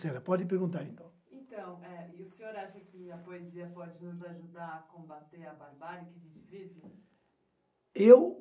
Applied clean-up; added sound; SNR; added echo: neural mask model Resemble Enhance denoiser.